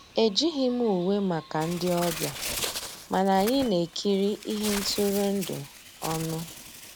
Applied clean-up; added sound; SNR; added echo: none; Bird; 11 dB; none.